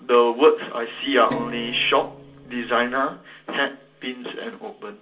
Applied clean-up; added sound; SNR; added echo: none; Guitar; 15 dB; reverberation time 0.2 s.